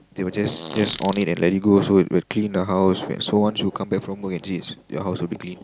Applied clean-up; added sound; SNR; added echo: none; Fart; 13 dB; none.